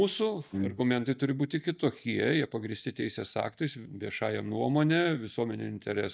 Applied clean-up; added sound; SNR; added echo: neural mask model DeepFilterNet 3.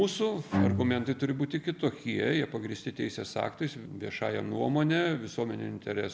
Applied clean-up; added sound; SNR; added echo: none; Bowed string instrument; 3 dB; none.